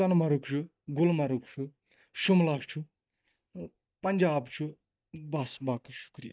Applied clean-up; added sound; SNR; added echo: neural mask model DeepFilterNet 3.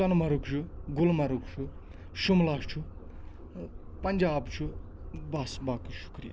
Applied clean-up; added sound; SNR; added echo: none; Subway, metro, underground; 10 dB; none.